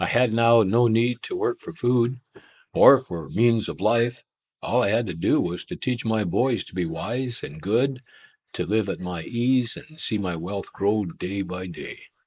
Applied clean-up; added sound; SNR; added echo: neural mask model Resemble Enhance denoiser.